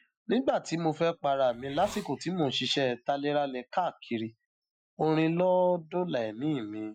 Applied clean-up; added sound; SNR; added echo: classical method Wiener filter.